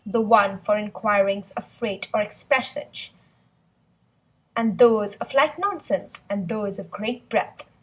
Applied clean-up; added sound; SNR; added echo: none; none; none; none.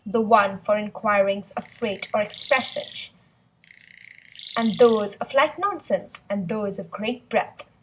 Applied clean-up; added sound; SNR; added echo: none; Chirp, tweet; 18 dB; none.